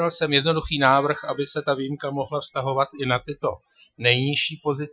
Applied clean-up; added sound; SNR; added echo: classical method Wiener filter.